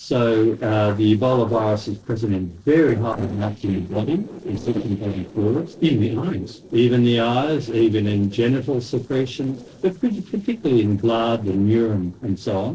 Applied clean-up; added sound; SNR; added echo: neural separator model SepFormer DNS4.